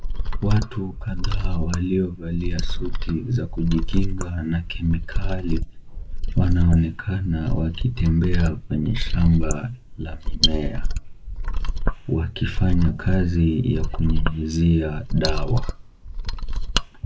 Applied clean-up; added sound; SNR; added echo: neural mask model Resemble Enhance denoiser.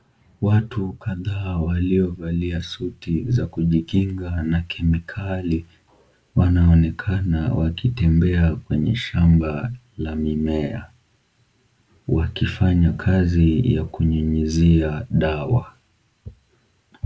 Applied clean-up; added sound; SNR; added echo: none; none; none; none.